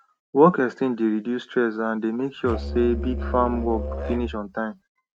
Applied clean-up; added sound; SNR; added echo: neural mask model RNNoise.